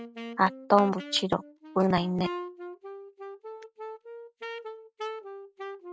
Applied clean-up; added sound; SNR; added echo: neural mask model RNNoise.